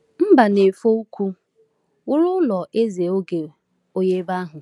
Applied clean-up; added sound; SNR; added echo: none; none; none; none.